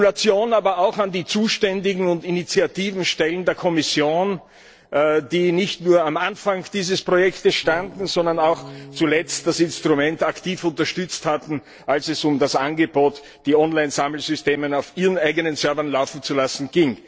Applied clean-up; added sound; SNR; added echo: neural separator model SepFormer DNS4.